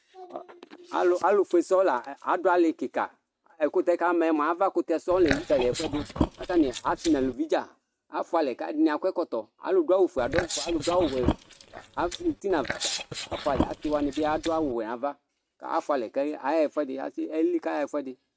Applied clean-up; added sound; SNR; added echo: neural mask model RNNoise.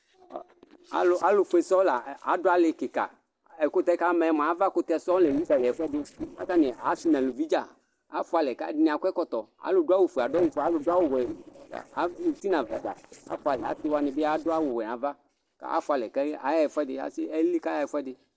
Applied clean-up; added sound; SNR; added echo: neural separator model SepFormer DNS4.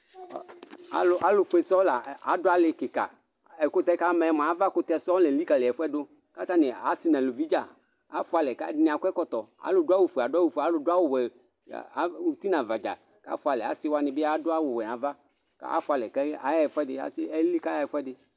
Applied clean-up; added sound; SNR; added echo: none; none; none; none.